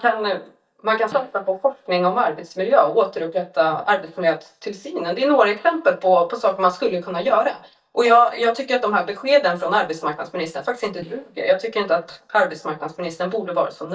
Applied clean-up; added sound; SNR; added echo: neural mask model DeepFilterNet 3.